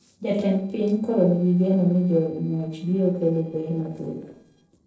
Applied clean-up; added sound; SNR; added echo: neural separator model SepFormer DNS4.